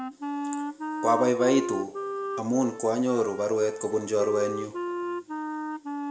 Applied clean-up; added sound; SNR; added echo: none; Wind instrument, woodwind instrument; 6 dB; reverberation time 0.9 s.